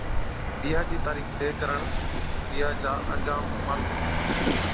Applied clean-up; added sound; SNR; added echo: none; Vehicle; -5 dB; none.